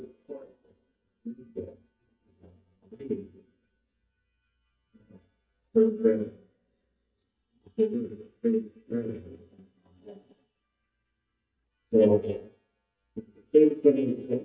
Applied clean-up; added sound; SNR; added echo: neural mask model DeepFilterNet 3.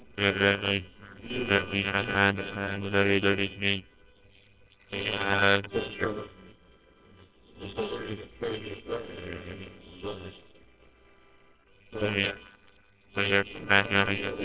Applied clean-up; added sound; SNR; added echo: neural separator model SepFormer WHAMR!.